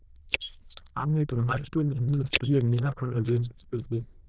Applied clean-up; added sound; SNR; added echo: neural diffusion model UNIVERSE++.